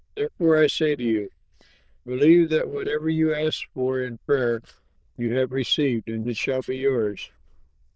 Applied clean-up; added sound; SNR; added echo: neural diffusion model UNIVERSE++.